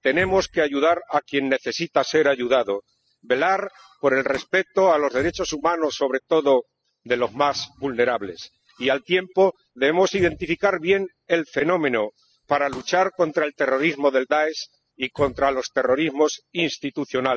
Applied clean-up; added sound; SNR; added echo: classical method spectral subtraction.